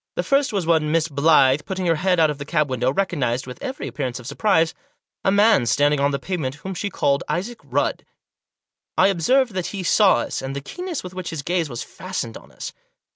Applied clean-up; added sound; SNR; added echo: none; none; none; none.